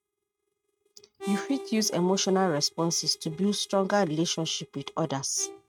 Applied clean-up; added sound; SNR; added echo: neural mask model RNNoise.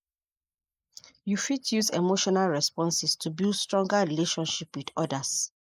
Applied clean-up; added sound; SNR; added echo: neural mask model Resemble Enhance denoiser.